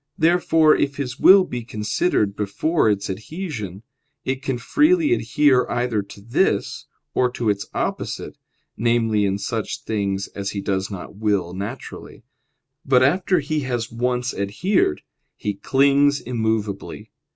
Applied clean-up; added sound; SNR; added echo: none; none; none; none.